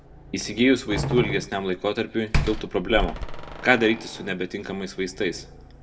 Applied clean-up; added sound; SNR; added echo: none; Slam; 6 dB; reverberation time 0.2 s.